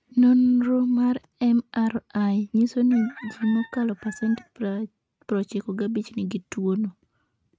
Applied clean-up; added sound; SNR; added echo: neural mask model RNNoise.